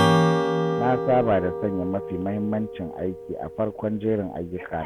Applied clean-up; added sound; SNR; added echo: none; Strum; 0 dB; none.